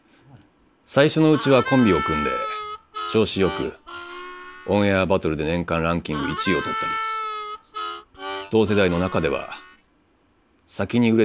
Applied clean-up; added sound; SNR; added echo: none; Harmonica; 8 dB; none.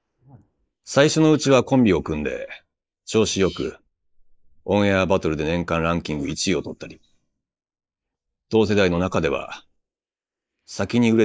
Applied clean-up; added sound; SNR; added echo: neural mask model Resemble Enhance denoiser.